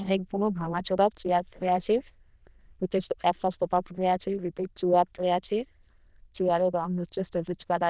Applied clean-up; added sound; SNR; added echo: neural diffusion model UNIVERSE++.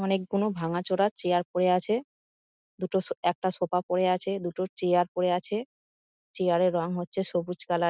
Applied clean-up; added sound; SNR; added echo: none; none; none; none.